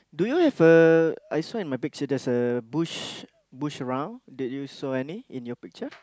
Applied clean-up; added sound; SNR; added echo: none; none; none; none.